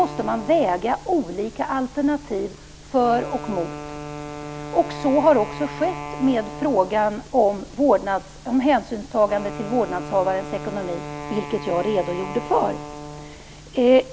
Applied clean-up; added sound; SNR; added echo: none; Wind instrument, woodwind instrument; 13 dB; none.